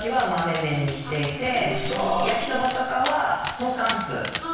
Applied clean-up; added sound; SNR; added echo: none; Dog; 8 dB; reverberation time 1.1 s.